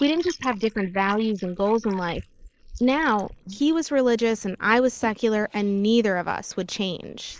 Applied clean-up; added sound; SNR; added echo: neural mask model Resemble Enhance denoiser.